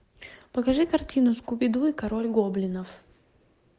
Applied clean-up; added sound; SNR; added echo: none; none; none; none.